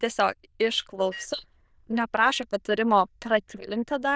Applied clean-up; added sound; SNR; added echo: neural diffusion model UNIVERSE++.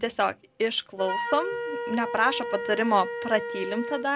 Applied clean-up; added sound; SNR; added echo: none; Wind instrument, woodwind instrument; 6 dB; none.